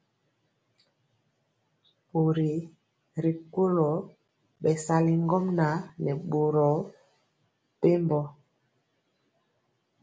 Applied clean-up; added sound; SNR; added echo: none; none; none; none.